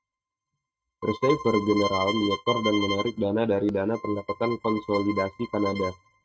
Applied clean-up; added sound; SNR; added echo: neural mask model RNNoise.